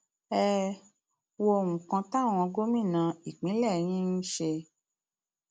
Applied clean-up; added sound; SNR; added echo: none; none; none; none.